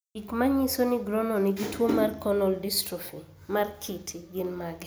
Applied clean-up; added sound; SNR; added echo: none; none; none; none.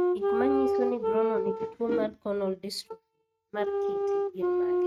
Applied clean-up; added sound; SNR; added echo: neural mask model RNNoise.